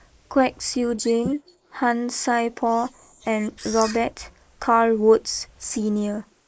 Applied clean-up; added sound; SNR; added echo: neural mask model Resemble Enhance denoiser.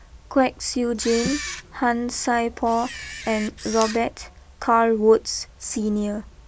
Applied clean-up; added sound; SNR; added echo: none; Camera; 12 dB; none.